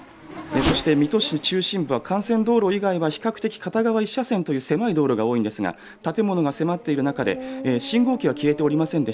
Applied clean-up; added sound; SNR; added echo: none; Race car, auto racing / Accelerating, revving, vroom; 13 dB; none.